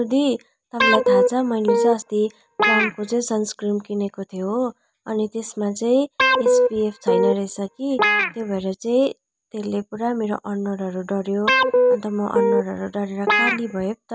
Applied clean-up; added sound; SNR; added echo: none; Guitar; -4 dB; none.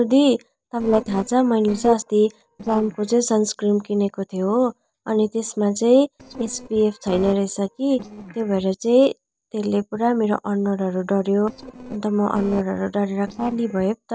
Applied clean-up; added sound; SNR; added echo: neural separator model SepFormer DNS4.